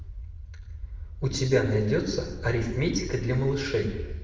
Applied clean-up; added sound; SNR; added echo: none; none; none; reverberation time 1.0 s.